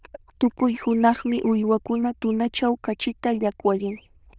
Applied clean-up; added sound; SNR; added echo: neural diffusion model UNIVERSE++.